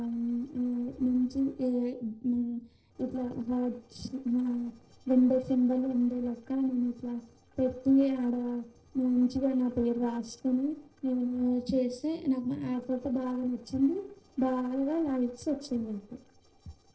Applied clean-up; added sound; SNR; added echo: neural separator model SepFormer DNS4.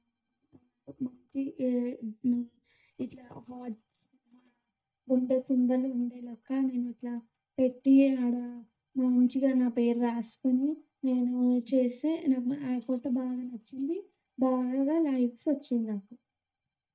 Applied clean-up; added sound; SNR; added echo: neural mask model DeepFilterNet 3.